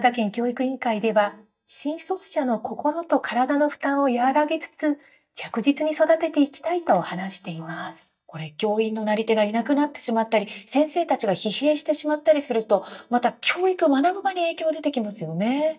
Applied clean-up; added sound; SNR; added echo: neural mask model DeepFilterNet 3.